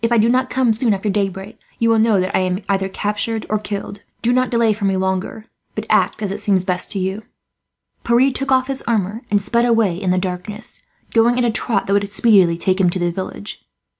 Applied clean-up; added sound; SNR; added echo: none; none; none; none.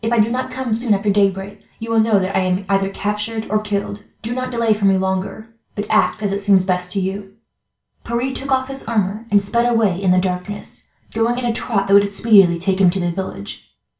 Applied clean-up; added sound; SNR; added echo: none; none; none; reverberation time 0.3 s.